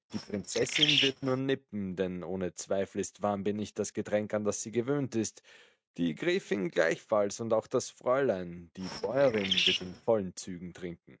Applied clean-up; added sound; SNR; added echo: neural mask model RNNoise.